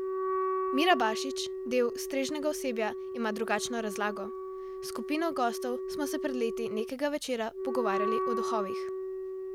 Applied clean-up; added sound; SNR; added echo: none; Wind instrument, woodwind instrument; 2 dB; none.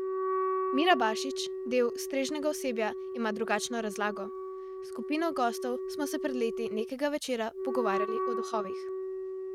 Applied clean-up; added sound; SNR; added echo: neural mask model RNNoise.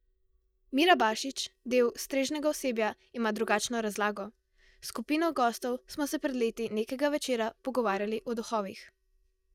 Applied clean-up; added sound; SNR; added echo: neural mask model DeepFilterNet 3.